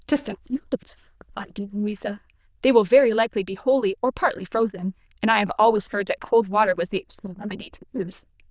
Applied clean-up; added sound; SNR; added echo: neural diffusion model UNIVERSE++.